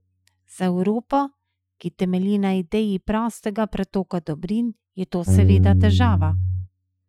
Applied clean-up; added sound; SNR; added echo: classical method Wiener filter.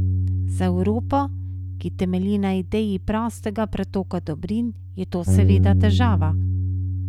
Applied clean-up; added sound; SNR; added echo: none; Bass guitar; -2 dB; none.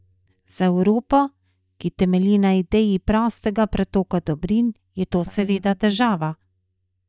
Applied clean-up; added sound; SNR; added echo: neural mask model DeepFilterNet 3.